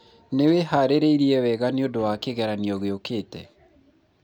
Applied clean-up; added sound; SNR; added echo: none; none; none; none.